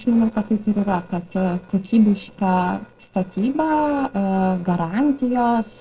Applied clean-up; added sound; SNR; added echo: neural separator model SepFormer DNS4.